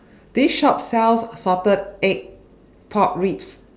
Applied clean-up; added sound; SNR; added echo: none; none; none; none.